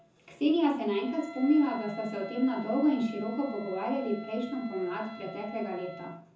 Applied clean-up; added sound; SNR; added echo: none; Wind instrument, woodwind instrument; 15 dB; reverberation time 0.5 s.